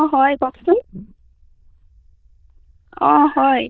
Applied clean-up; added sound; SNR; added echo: neural diffusion model UNIVERSE++.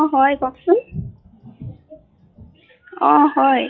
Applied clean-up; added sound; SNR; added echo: classical method log-MMSE.